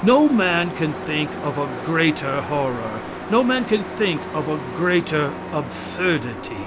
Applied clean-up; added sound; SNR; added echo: none; Truck; 10 dB; none.